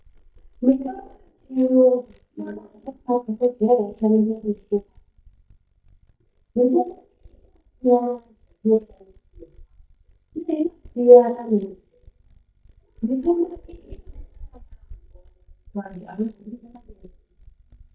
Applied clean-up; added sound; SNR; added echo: neural mask model DeepFilterNet 3.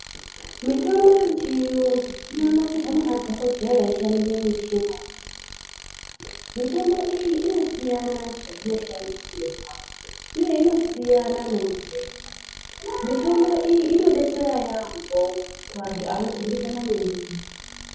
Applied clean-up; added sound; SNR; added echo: none; Tools; 16 dB; reverberation time 0.7 s.